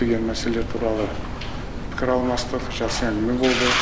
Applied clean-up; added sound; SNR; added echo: none; none; none; none.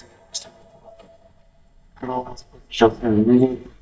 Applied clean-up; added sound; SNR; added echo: neural mask model DeepFilterNet 3.